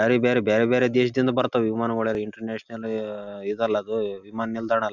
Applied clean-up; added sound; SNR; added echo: none; none; none; none.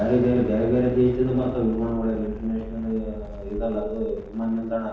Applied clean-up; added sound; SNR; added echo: none; Explosion; 12 dB; reverberation time 1.0 s.